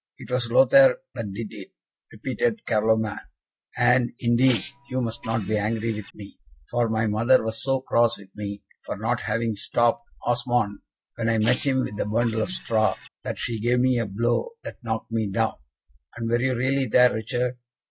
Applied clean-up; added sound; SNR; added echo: none; Printer; 13 dB; none.